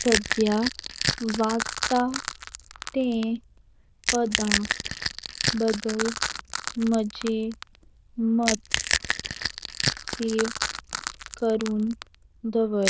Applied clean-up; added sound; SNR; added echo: neural diffusion model UNIVERSE++.